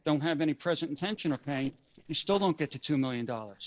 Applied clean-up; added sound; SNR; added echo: neural separator model SepFormer DNS4.